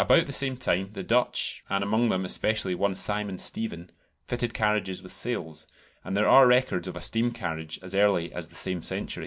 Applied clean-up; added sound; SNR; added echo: none; none; none; none.